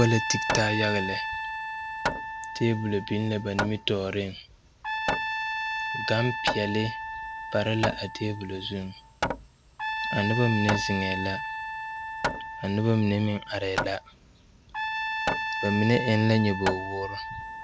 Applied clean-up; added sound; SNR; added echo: none; Hammer + Trumpet; 3 dB; none.